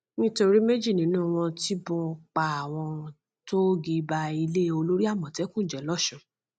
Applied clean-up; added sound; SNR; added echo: none; none; none; none.